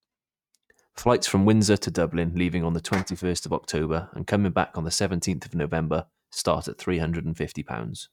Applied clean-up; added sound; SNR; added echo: neural mask model RNNoise.